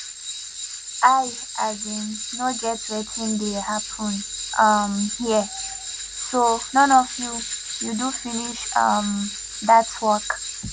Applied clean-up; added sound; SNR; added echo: none; Tools; 8 dB; none.